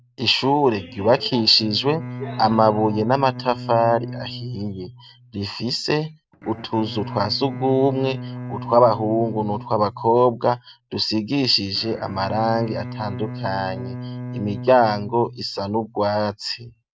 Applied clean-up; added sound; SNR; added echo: neural mask model RNNoise.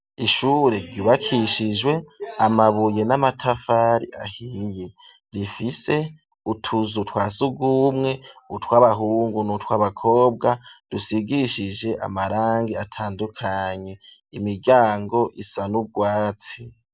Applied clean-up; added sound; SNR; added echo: none; none; none; none.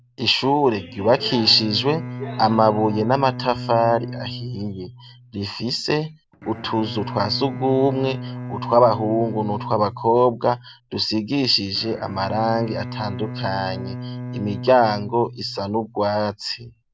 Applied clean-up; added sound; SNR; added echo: none; Bowed string instrument; 11 dB; none.